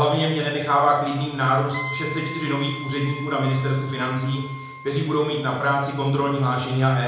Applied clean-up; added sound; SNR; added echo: none; Wind instrument, woodwind instrument; 13 dB; reverberation time 0.9 s.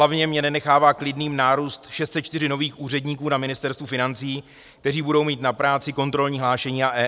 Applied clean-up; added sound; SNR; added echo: none; none; none; none.